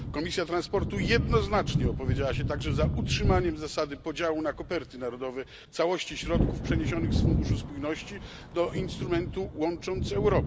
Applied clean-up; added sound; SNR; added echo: none; Thunder / Wind; 0 dB; none.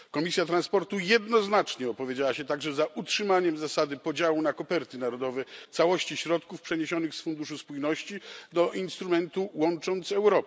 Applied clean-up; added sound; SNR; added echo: none; none; none; none.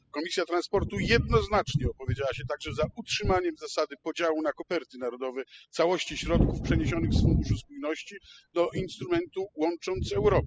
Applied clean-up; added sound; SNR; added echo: classical method spectral subtraction.